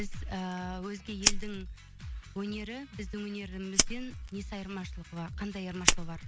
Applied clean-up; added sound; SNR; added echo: none; Fire; -4 dB; none.